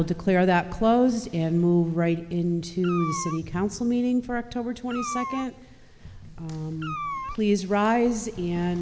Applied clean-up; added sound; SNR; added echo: none; Meow; 12 dB; none.